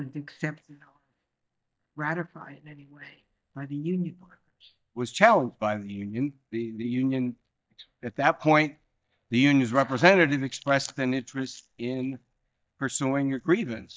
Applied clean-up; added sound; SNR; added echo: neural mask model DeepFilterNet 3.